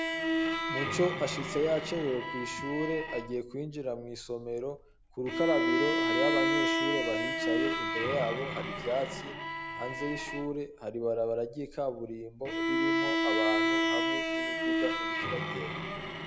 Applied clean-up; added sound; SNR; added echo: none; Bowed string instrument; -2 dB; none.